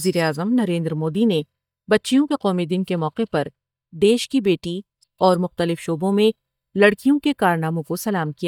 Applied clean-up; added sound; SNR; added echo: neural mask model DeepFilterNet 3.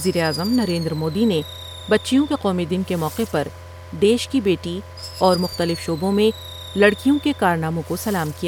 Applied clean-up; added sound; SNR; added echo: none; Car + Fireworks; 14 dB; none.